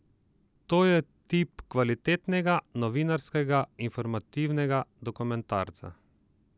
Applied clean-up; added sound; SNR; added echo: none; none; none; none.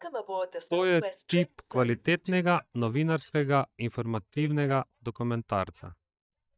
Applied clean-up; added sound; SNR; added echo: neural mask model DeepFilterNet 3.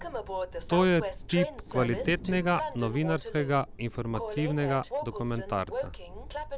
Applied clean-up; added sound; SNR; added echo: none; Train; 6 dB; none.